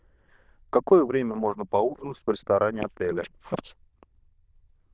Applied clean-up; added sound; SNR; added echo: neural diffusion model UNIVERSE++.